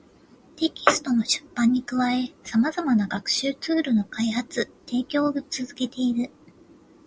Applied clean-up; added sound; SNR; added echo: none; none; none; none.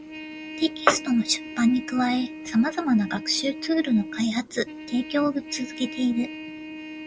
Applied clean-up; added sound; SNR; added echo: none; Trumpet; 12 dB; none.